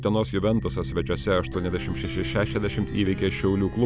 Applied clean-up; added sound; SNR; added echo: none; Plucked string instrument; 8 dB; none.